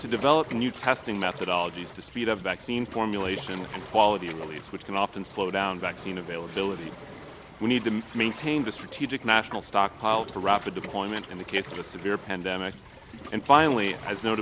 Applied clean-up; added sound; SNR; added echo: none; Waves, surf; 14 dB; none.